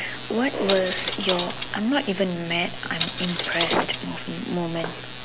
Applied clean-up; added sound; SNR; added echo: none; Coin (dropping); 5 dB; none.